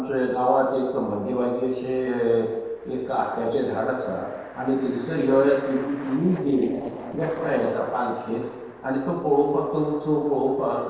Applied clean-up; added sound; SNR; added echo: neural separator model SepFormer DNS4.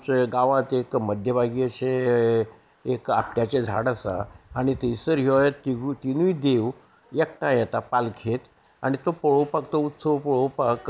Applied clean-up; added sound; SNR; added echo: none; none; none; none.